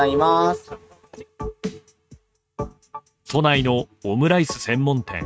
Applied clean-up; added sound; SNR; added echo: neural mask model RNNoise.